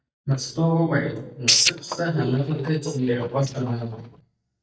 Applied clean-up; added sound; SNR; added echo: neural mask model DeepFilterNet 3.